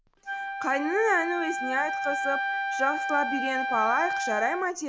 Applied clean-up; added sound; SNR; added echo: none; Wind instrument, woodwind instrument; 2 dB; none.